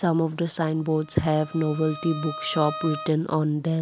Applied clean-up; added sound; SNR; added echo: none; Bowed string instrument; 14 dB; none.